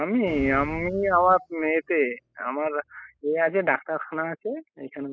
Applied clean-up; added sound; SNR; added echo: classical method spectral subtraction.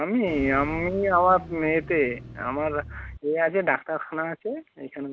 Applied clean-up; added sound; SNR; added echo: none; Car; 13 dB; none.